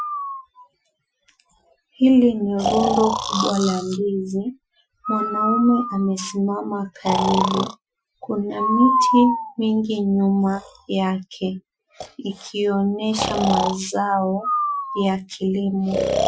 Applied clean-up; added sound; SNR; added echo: classical method Wiener filter.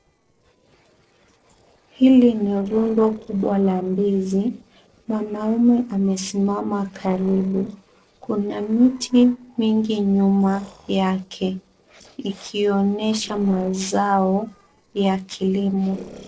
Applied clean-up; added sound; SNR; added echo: neural separator model SepFormer DNS4.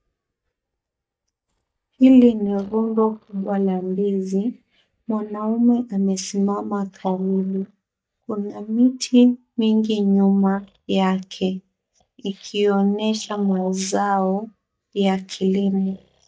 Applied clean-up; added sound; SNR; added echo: neural mask model DeepFilterNet 3.